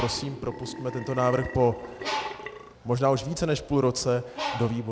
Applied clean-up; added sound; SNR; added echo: none; Burping, eructation + Bird; 10 dB; none.